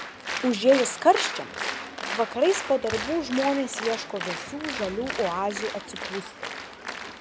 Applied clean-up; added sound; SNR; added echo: none; Applause; 7 dB; none.